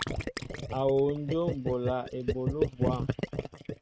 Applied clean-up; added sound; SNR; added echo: neural mask model RNNoise.